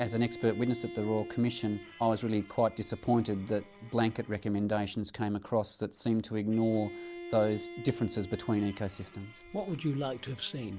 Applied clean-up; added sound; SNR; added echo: none; Bowed string instrument; 16 dB; none.